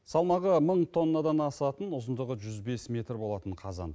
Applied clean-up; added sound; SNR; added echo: none; none; none; none.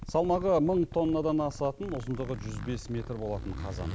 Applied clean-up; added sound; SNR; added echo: none; Zipper (clothing); 11 dB; none.